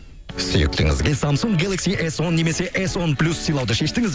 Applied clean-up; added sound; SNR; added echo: none; Train; 19 dB; none.